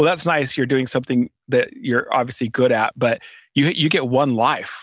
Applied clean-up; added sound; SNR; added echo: none; none; none; none.